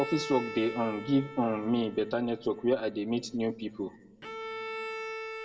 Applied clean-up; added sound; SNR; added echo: none; Bowed string instrument; 10 dB; reverberation time 0.6 s.